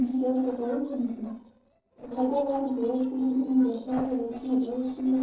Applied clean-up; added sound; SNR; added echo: neural separator model SepFormer DNS4.